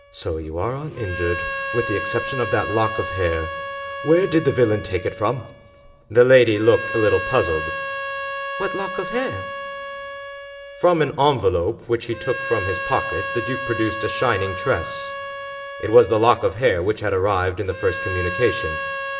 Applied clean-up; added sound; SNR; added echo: none; Harmonica; 8 dB; reverberation time 1.2 s.